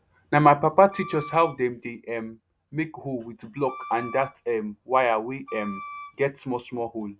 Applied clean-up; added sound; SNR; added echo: none; Wind instrument, woodwind instrument; 15 dB; none.